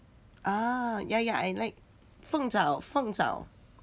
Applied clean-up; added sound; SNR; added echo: none; none; none; none.